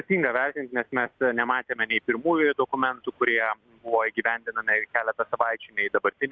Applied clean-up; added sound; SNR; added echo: none; none; none; none.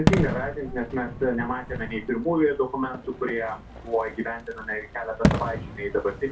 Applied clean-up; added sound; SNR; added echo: none; Fireworks; 3 dB; reverberation time 0.3 s.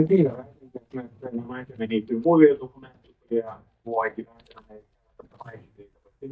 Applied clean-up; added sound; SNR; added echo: neural mask model DeepFilterNet 3.